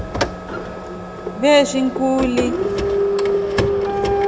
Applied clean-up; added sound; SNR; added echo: none; Printer; -1 dB; none.